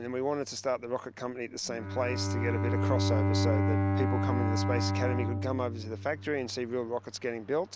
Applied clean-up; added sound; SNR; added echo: none; Bowed string instrument; -3 dB; none.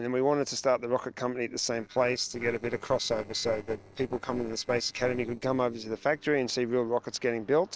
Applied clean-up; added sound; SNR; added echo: neural separator model SepFormer DNS4.